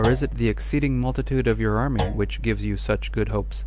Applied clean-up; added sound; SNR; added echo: none; Thump, thud; 12 dB; none.